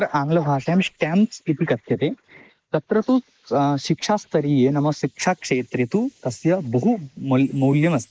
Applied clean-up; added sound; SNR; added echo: neural mask model Resemble Enhance denoiser.